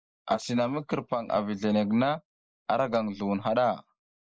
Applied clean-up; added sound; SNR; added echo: neural mask model Resemble Enhance denoiser.